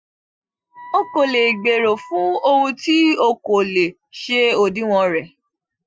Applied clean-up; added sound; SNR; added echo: classical method Wiener filter.